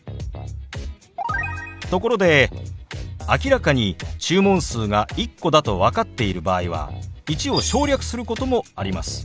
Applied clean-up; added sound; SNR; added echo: none; none; none; none.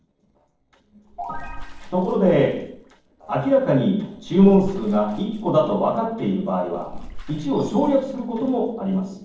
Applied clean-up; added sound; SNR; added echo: neural separator model SepFormer DNS4.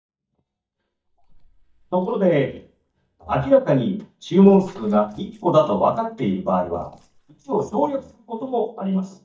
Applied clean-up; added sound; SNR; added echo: neural mask model DeepFilterNet 3.